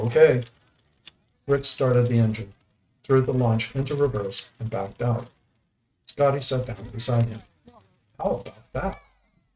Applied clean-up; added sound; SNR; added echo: neural mask model RNNoise.